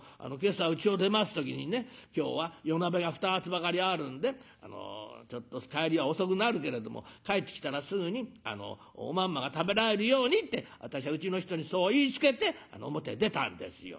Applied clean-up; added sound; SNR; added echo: none; none; none; none.